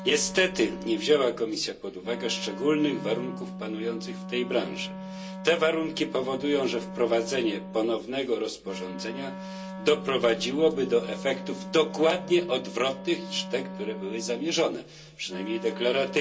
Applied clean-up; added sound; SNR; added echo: none; Wind instrument, woodwind instrument; 11 dB; reverberation time 0.2 s.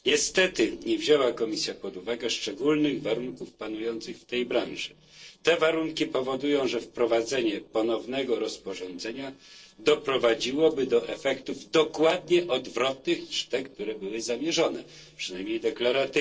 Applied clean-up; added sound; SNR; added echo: neural separator model SepFormer DNS4.